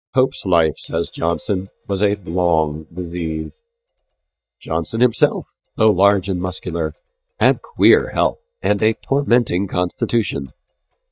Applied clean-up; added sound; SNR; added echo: neural mask model DeepFilterNet 3.